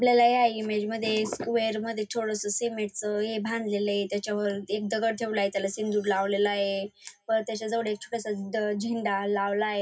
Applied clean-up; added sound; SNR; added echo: none; none; none; reverberation time 0.4 s.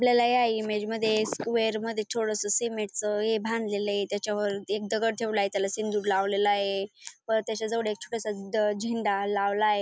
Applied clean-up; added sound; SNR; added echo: none; none; none; none.